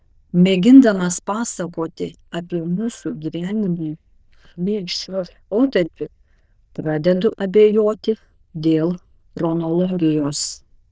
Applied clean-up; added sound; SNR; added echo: neural diffusion model UNIVERSE++.